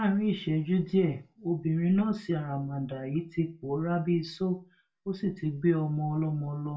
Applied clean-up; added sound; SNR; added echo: none; none; none; reverberation time 0.2 s.